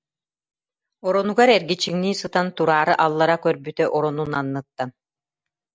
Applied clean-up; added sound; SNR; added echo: none; none; none; none.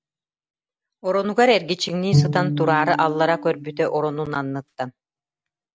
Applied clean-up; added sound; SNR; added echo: none; Bowed string instrument; 2 dB; none.